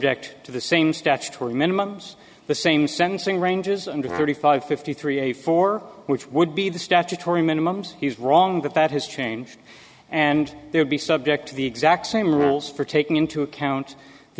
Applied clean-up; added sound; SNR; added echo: none; Brass instrument; 15 dB; none.